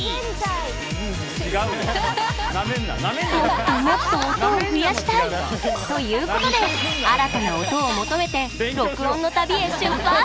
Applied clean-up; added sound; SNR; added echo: none; none; none; none.